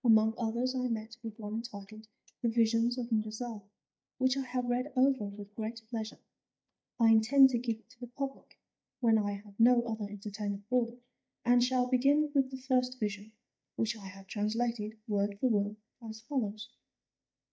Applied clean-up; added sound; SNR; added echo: neural mask model DeepFilterNet 3.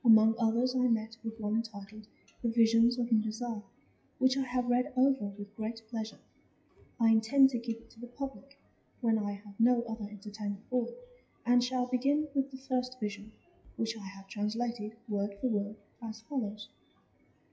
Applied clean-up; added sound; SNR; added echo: classical method WPE with log-MMSE.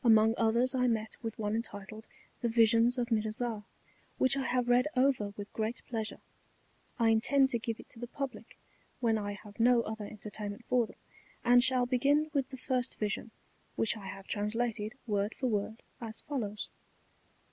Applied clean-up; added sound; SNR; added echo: none; none; none; none.